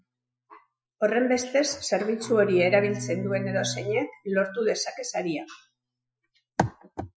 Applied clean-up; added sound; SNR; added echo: classical method Wiener filter.